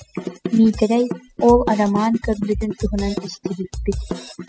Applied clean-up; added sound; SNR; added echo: classical method spectral subtraction.